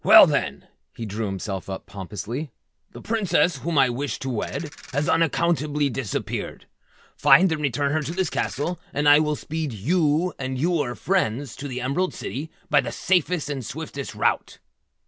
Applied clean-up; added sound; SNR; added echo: none; Ratchet, pawl; 19 dB; none.